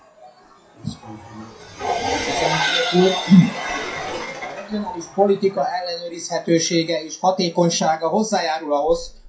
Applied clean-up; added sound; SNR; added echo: classical method WPE with log-MMSE.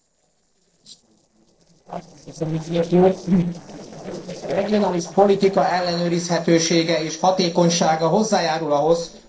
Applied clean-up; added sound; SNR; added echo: neural separator model SepFormer DNS4.